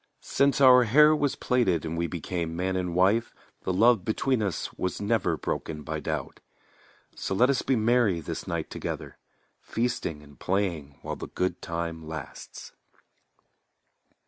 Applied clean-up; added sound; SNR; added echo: none; none; none; none.